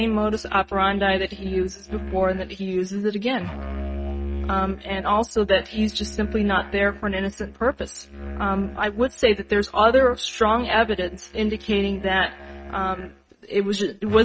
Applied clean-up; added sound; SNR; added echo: neural mask model RNNoise.